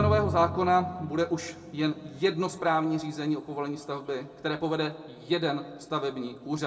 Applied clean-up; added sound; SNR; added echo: none; Drum; 10 dB; reverberation time 0.9 s.